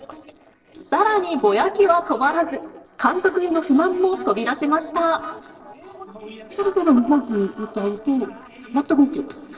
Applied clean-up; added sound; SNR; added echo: neural separator model SepFormer DNS4.